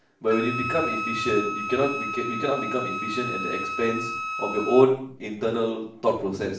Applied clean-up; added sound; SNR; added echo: none; Wind instrument, woodwind instrument; 6 dB; reverberation time 0.5 s.